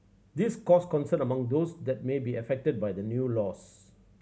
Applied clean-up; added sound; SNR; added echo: none; none; none; none.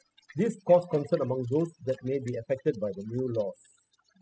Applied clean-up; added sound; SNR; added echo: classical method spectral subtraction.